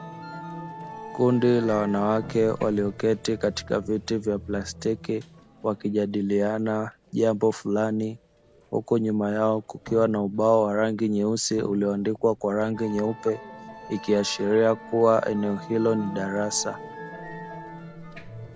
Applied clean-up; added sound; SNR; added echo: none; Drum + Musical instrument; 16 dB; none.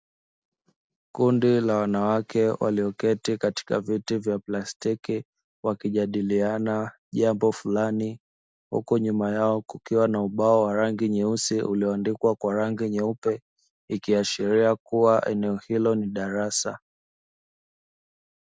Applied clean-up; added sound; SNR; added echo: none; none; none; none.